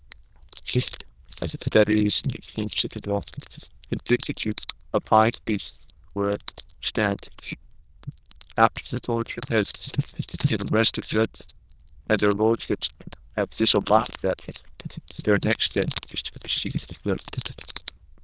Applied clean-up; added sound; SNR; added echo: neural diffusion model UNIVERSE++.